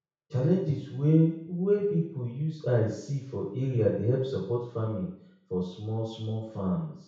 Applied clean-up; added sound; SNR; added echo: none; none; none; reverberation time 0.6 s.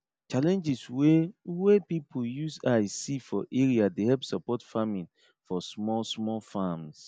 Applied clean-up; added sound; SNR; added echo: none; none; none; none.